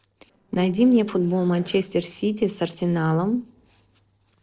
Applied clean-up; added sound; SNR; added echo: neural separator model SepFormer DNS4.